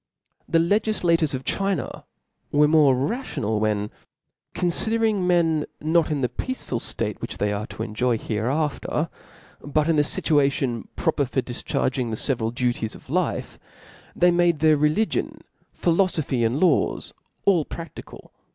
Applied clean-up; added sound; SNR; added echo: none; none; none; none.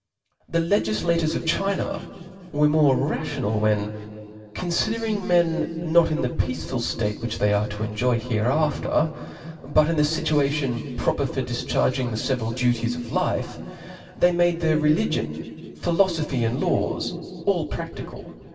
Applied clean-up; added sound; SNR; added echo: none; none; none; reverberation time 2.5 s.